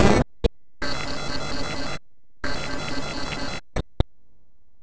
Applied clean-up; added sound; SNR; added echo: neural separator model SepFormer DNS4.